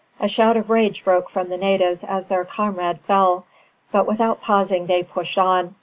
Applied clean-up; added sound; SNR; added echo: none; none; none; none.